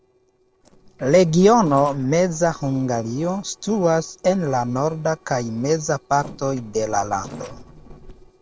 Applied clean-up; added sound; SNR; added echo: neural separator model SepFormer DNS4.